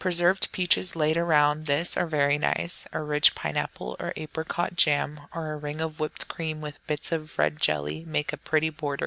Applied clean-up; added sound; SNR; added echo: none; none; none; none.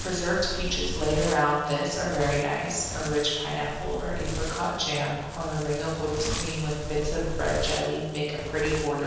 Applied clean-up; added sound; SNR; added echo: none; Wind; 6 dB; reverberation time 1.2 s.